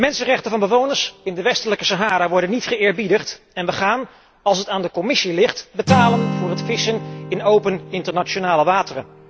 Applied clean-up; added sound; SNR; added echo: none; Acoustic guitar; 9 dB; none.